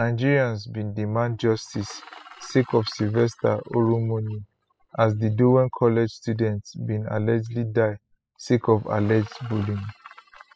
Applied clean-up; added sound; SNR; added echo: classical method spectral subtraction.